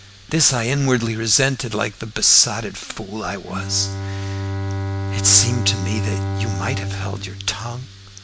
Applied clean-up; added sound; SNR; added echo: none; Bowed string instrument; 6 dB; none.